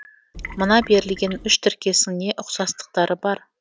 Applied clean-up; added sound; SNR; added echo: none; Trickle, dribble / Water tap, faucet; 15 dB; none.